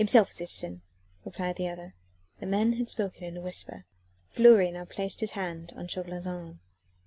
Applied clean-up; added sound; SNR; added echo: none; none; none; none.